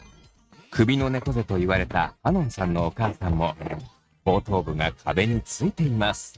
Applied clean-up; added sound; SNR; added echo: neural mask model RNNoise.